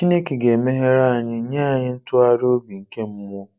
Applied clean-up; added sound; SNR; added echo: none; none; none; none.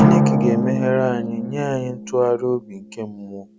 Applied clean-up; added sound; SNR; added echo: none; Drum; -1 dB; none.